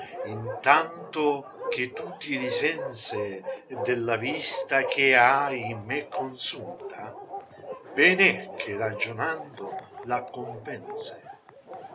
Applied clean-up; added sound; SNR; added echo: none; Bark; 9 dB; none.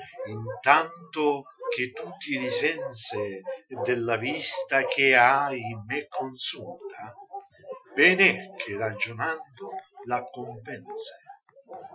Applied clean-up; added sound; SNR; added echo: classical method Wiener filter.